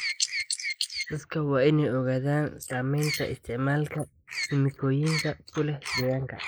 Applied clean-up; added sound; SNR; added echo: neural mask model Resemble Enhance denoiser.